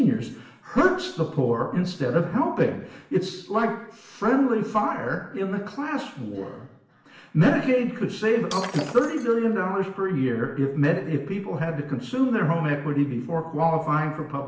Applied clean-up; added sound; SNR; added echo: none; Shatter; 13 dB; reverberation time 0.8 s.